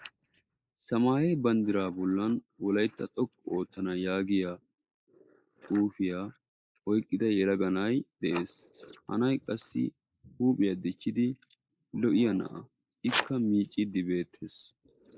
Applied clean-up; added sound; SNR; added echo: neural mask model Resemble Enhance denoiser.